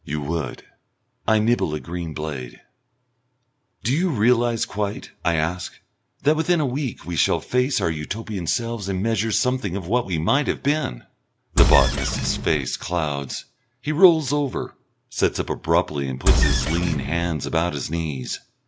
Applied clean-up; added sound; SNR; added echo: none; Engine; -3 dB; none.